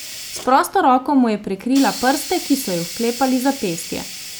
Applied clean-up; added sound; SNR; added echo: none; Hiss; 13 dB; none.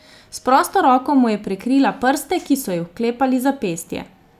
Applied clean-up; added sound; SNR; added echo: none; none; none; none.